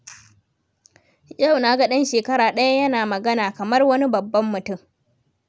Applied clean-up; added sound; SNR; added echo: none; none; none; none.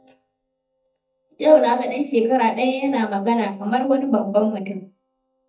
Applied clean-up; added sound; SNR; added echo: neural mask model DeepFilterNet 3.